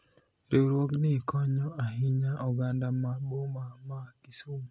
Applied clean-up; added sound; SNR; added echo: none; none; none; none.